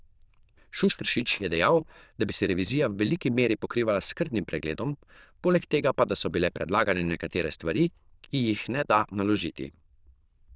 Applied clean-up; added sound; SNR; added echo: neural diffusion model UNIVERSE++.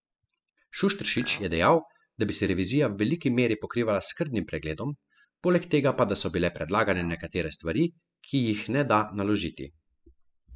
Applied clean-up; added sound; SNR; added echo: classical method spectral subtraction.